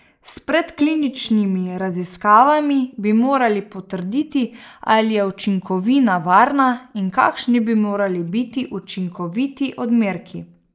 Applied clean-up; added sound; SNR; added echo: neural mask model Resemble Enhance denoiser.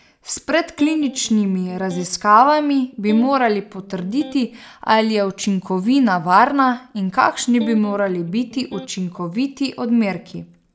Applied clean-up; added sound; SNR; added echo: none; Electric guitar; 18 dB; none.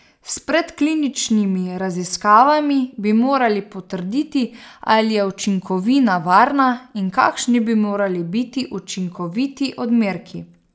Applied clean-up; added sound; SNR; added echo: none; none; none; none.